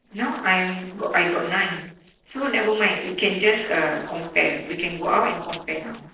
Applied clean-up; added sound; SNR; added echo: neural separator model SepFormer DNS4.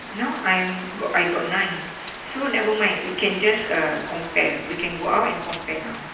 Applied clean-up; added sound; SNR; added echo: none; Rain; 12 dB; reverberation time 0.9 s.